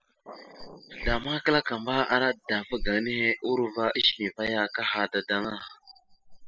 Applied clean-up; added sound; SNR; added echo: classical method spectral subtraction.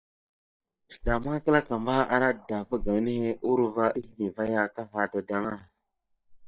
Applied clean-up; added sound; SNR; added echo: neural mask model DeepFilterNet 3.